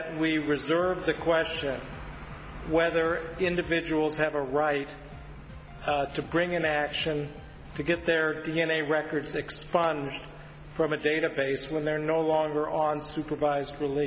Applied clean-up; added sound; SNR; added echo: none; Drum kit; 19 dB; none.